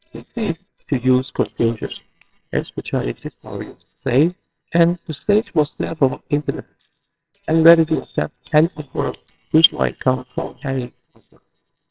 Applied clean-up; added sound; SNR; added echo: neural separator model SepFormer WHAMR!.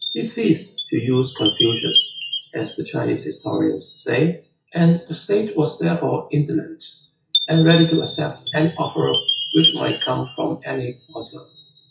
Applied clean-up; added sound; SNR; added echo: classical method WPE with log-MMSE.